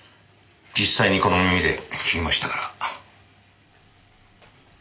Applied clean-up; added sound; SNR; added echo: none; none; none; none.